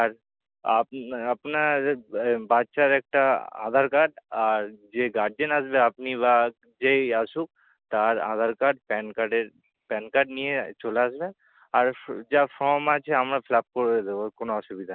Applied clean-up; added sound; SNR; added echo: none; none; none; none.